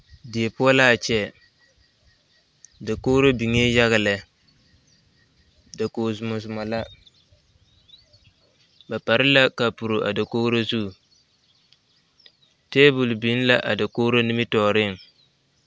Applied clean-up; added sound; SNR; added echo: none; none; none; none.